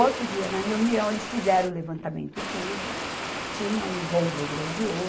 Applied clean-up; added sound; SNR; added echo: none; Water; 6 dB; none.